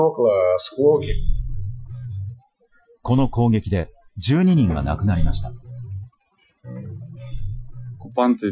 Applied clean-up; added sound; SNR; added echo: classical method Wiener filter.